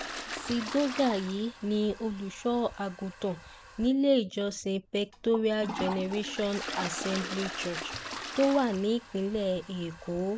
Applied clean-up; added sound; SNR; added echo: none; Toilet flush; 10 dB; none.